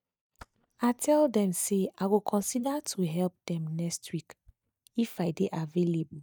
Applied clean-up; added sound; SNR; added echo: neural mask model DeepFilterNet 3.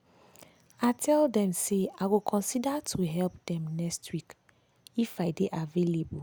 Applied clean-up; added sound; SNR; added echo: none; none; none; none.